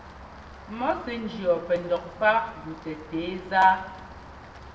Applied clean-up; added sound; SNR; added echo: none; Rain; 17 dB; reverberation time 1.0 s.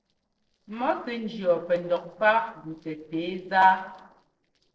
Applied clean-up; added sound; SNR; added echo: neural separator model SepFormer DNS4.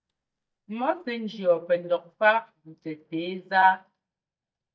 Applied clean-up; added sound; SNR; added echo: neural mask model DeepFilterNet 3.